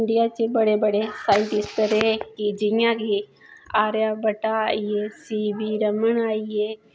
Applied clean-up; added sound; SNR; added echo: none; none; none; none.